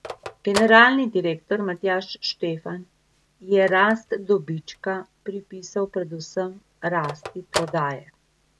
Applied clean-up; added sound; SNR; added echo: none; Telephone; 14 dB; none.